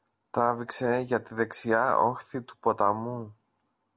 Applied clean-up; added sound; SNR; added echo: none; none; none; none.